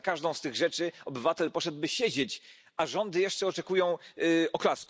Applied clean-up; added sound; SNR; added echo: none; none; none; none.